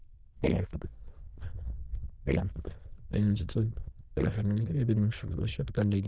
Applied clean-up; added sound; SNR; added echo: neural diffusion model UNIVERSE++.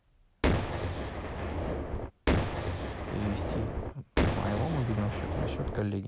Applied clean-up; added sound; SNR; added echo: none; Boom; -5 dB; none.